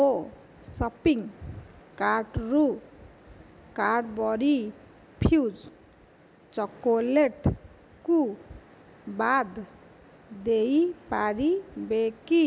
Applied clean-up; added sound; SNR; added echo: none; none; none; none.